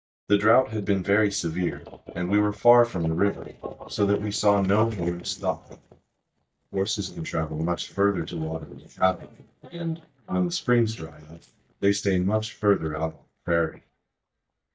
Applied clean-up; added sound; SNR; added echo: neural mask model DeepFilterNet 3.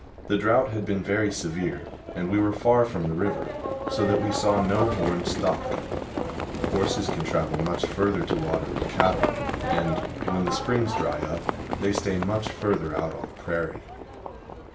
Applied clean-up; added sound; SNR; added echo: none; Livestock, farm animals, working animals; 3 dB; reverberation time 0.3 s.